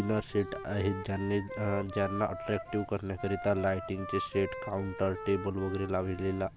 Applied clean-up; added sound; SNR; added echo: none; Wind instrument, woodwind instrument; 10 dB; none.